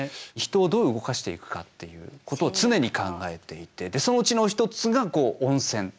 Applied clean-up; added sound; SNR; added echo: none; none; none; none.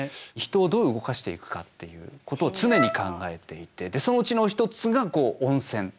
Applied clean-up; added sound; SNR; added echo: none; Wind instrument, woodwind instrument; 3 dB; none.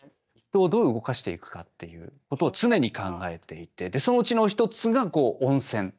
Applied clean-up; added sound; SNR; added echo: neural mask model DeepFilterNet 3.